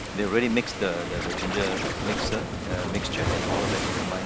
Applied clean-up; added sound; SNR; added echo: none; Waves, surf + Scratching (performance technique); 0 dB; none.